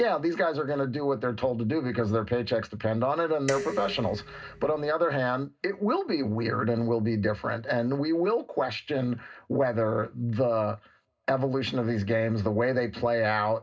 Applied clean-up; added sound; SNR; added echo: none; Dishes, pots, and pans; 12 dB; reverberation time 0.2 s.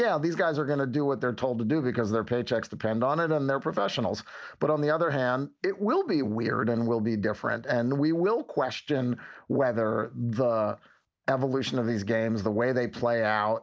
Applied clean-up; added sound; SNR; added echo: none; none; none; none.